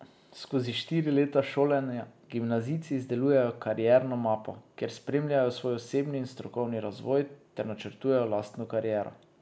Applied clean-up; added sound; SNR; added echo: none; none; none; none.